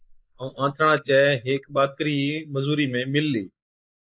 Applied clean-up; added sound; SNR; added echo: neural mask model Resemble Enhance denoiser.